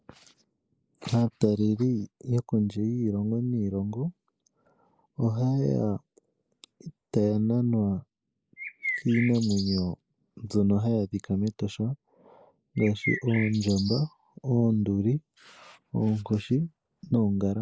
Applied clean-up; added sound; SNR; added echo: neural mask model Resemble Enhance denoiser.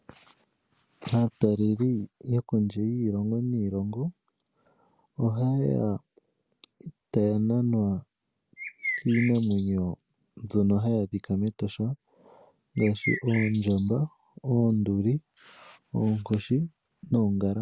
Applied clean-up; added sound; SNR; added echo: none; Bird; 8 dB; none.